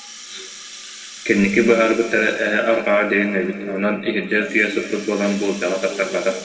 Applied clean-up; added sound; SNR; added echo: none; Rattle (instrument); 19 dB; reverberation time 2.0 s.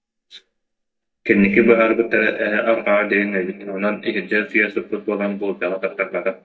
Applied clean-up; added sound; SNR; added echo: neural mask model DeepFilterNet 3.